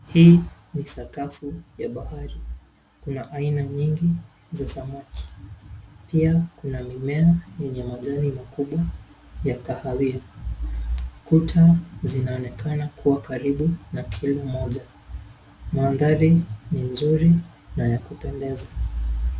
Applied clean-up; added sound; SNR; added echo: none; none; none; none.